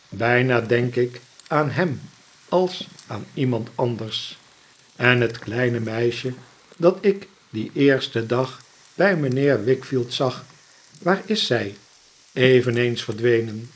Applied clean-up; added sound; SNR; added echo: neural mask model Resemble Enhance denoiser.